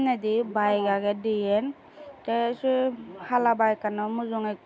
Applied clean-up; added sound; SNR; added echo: none; none; none; none.